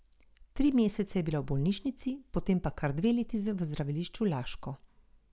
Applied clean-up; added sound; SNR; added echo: none; none; none; none.